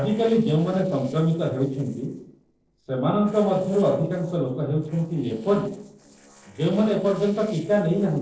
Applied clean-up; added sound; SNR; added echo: neural separator model SepFormer DNS4.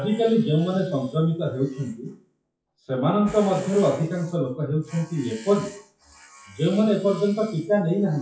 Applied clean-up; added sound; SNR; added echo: classical method WPE with log-MMSE.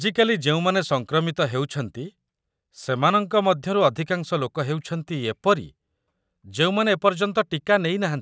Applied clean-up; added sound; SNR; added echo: none; none; none; none.